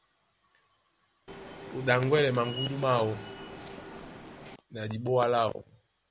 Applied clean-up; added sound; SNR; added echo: none; Subway, metro, underground; 11 dB; none.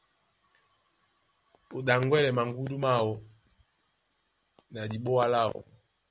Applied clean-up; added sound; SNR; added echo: none; none; none; none.